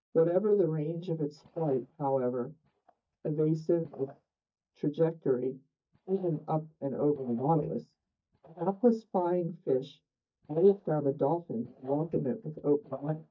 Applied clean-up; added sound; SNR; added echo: neural mask model DeepFilterNet 3.